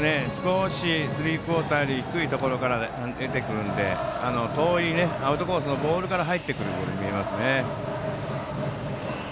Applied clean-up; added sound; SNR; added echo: none; none; none; none.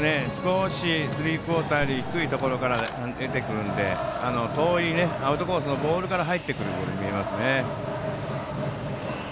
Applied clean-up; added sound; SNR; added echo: none; Keys jangling; 13 dB; none.